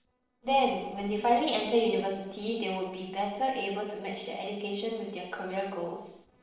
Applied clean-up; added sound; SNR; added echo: neural separator model SepFormer DNS4.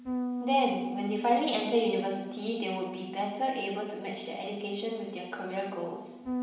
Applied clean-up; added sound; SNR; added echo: none; Bass guitar; 7 dB; reverberation time 0.9 s.